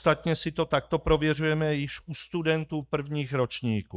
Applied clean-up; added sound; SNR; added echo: neural mask model DeepFilterNet 3.